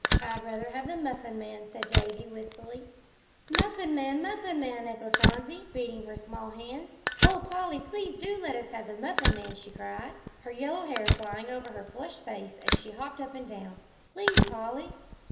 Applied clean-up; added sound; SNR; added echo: none; Fire; -3 dB; reverberation time 0.9 s.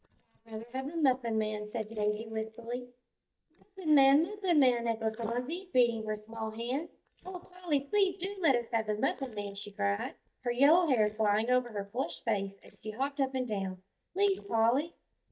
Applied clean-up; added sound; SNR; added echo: neural mask model DeepFilterNet 3.